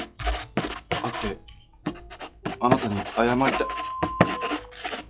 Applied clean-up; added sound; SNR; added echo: classical method log-MMSE.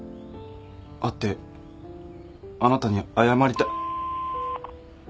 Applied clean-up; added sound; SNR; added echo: none; none; none; none.